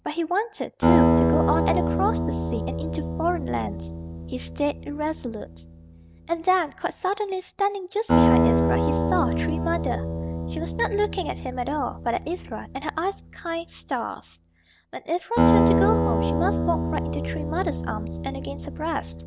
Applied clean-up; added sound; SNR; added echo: none; Acoustic guitar; -3 dB; none.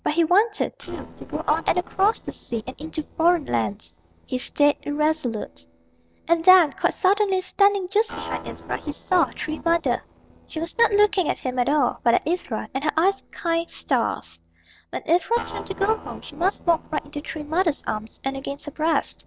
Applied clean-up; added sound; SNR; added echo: neural separator model SepFormer DNS4.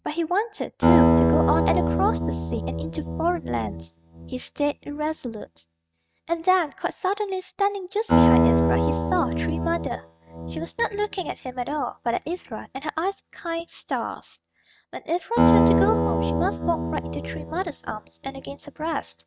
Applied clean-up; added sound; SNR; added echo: neural mask model RNNoise.